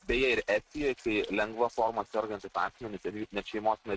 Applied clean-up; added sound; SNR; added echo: neural mask model RNNoise.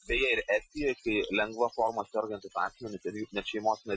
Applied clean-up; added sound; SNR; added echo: classical method Wiener filter.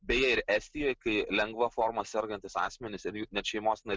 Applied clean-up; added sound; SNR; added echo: none; none; none; none.